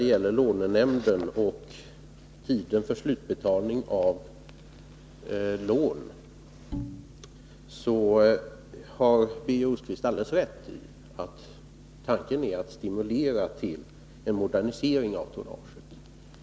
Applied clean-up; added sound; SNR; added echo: none; Bowed string instrument; 12 dB; none.